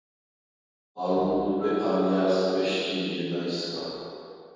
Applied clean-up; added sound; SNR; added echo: none; Wind instrument, woodwind instrument; 17 dB; reverberation time 2.2 s.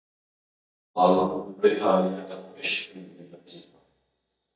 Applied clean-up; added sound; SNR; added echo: neural mask model DeepFilterNet 3.